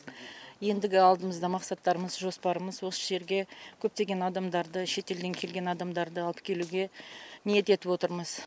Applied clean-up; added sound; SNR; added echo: none; none; none; none.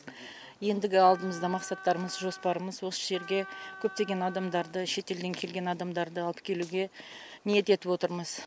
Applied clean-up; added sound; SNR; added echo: none; Wind instrument, woodwind instrument; 15 dB; none.